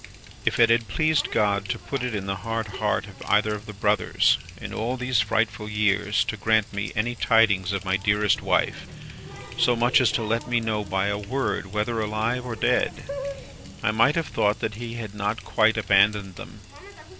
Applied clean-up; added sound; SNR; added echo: none; Water tap, faucet; 15 dB; none.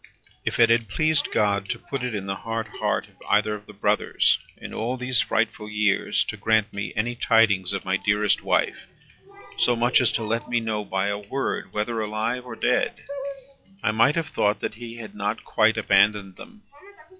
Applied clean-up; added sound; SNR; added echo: classical method log-MMSE.